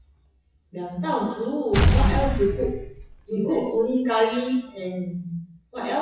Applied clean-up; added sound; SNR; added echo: classical method WPE with log-MMSE.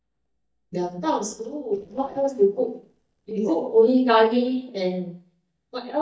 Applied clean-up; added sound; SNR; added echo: neural mask model DeepFilterNet 3.